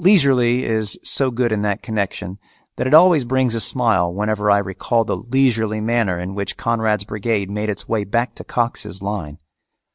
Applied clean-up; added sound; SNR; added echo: none; none; none; none.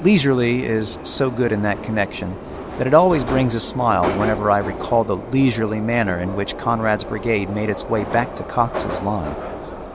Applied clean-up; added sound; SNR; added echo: none; Subway, metro, underground; 9 dB; none.